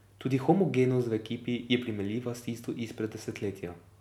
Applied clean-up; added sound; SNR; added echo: none; none; none; none.